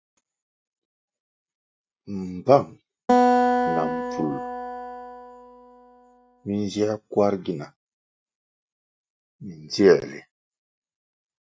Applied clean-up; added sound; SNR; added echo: neural mask model RNNoise.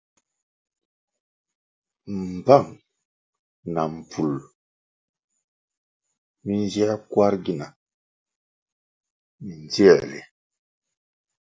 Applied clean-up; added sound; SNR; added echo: none; none; none; none.